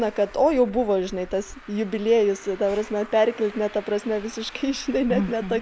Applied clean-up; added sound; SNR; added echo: none; Traffic noise, roadway noise; 19 dB; none.